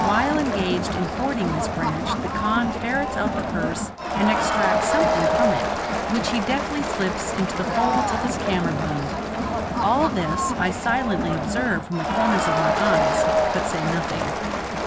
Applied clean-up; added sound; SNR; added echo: none; Crowd; -3 dB; none.